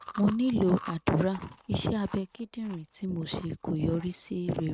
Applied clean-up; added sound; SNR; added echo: neural mask model RNNoise.